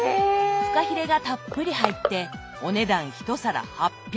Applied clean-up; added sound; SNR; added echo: none; Crushing; 11 dB; none.